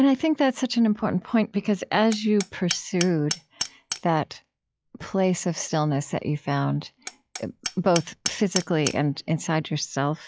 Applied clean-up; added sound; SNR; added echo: classical method log-MMSE.